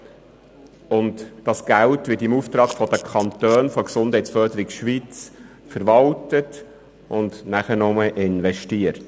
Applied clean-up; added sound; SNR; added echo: none; Camera; 17 dB; none.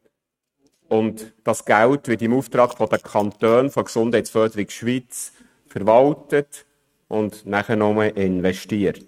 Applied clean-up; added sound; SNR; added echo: neural mask model RNNoise.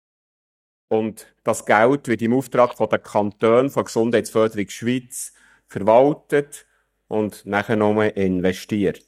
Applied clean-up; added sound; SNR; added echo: neural mask model DeepFilterNet 3.